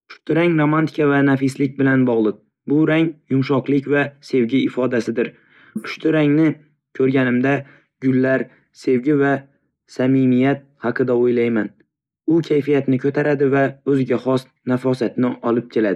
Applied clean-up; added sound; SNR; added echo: neural mask model Resemble Enhance denoiser.